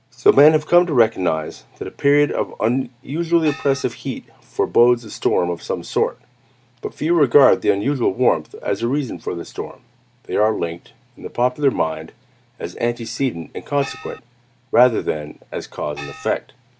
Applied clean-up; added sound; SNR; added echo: none; Gong; 14 dB; none.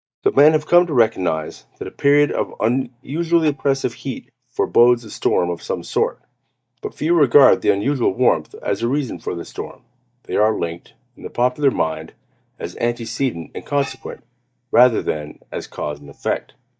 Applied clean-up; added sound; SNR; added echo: neural mask model DeepFilterNet 3.